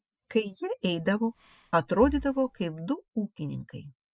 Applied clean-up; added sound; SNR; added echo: none; Breathing; 15 dB; none.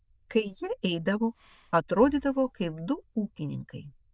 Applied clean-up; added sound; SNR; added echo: neural diffusion model UNIVERSE++.